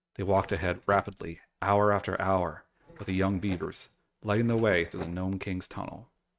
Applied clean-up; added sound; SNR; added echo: neural mask model RNNoise.